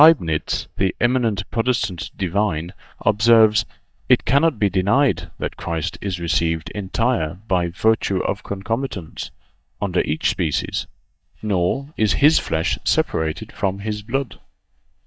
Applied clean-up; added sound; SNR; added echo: neural mask model DeepFilterNet 3.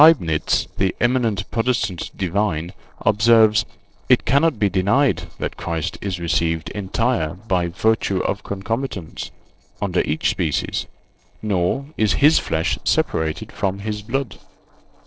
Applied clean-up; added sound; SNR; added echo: neural separator model SepFormer DNS4.